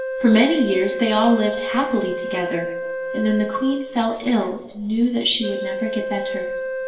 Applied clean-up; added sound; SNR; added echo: none; Wind instrument, woodwind instrument; 6 dB; reverberation time 0.9 s.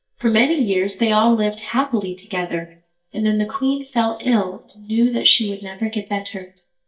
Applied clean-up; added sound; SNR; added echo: neural mask model DeepFilterNet 3.